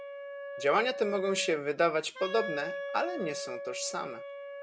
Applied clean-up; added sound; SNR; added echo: none; Wind instrument, woodwind instrument; 8 dB; none.